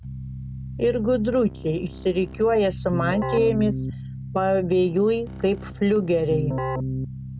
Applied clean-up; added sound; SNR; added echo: none; Keyboard (musical); 8 dB; none.